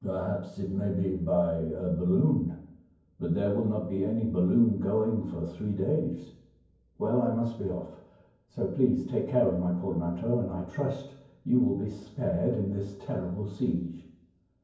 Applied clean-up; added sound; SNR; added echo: none; none; none; reverberation time 0.9 s.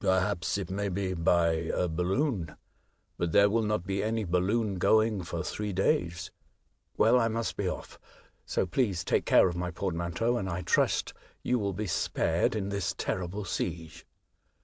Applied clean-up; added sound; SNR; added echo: none; none; none; none.